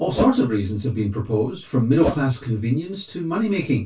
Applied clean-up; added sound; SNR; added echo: none; Whoosh, swoosh, swish; 5 dB; reverberation time 0.2 s.